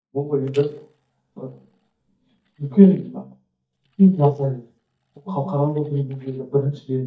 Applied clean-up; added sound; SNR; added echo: neural mask model DeepFilterNet 3.